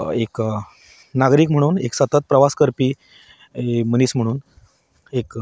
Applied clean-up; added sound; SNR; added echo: none; none; none; none.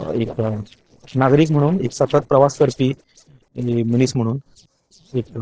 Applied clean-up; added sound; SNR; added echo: neural separator model SepFormer DNS4.